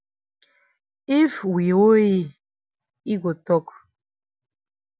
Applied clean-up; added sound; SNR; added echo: none; none; none; none.